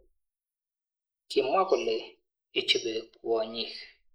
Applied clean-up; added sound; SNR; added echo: neural mask model Resemble Enhance denoiser.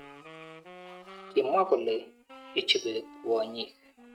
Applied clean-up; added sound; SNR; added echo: neural mask model RNNoise.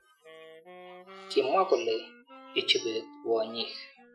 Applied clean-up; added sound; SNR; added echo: classical method Wiener filter.